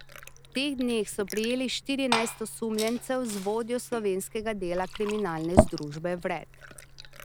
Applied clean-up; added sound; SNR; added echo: none; Fill (with liquid) / Glass; 3 dB; none.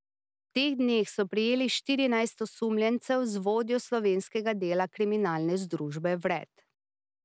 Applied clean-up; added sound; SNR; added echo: none; none; none; none.